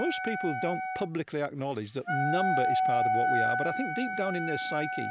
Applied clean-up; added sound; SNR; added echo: none; Wind instrument, woodwind instrument; -3 dB; none.